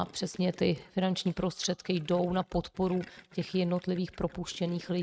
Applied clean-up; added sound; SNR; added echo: neural mask model RNNoise.